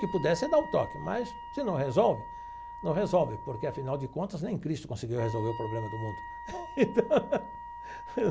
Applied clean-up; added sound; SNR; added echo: none; Wind instrument, woodwind instrument; 12 dB; none.